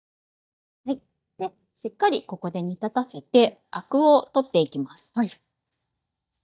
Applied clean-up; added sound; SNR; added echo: neural mask model DeepFilterNet 3.